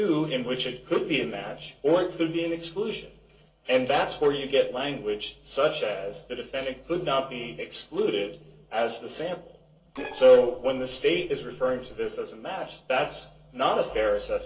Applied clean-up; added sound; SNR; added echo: neural separator model SepFormer DNS4.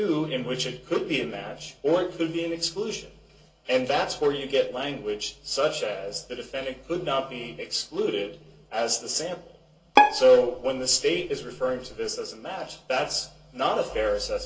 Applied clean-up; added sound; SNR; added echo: none; Bowed string instrument; -1 dB; reverberation time 0.2 s.